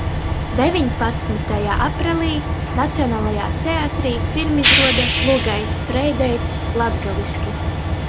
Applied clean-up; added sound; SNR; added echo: none; Train; -2 dB; none.